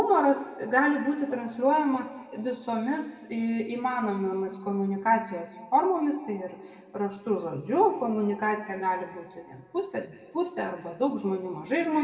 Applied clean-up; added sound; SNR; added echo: none; none; none; reverberation time 1.8 s.